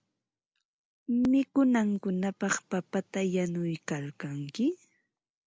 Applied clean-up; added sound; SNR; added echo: none; none; none; none.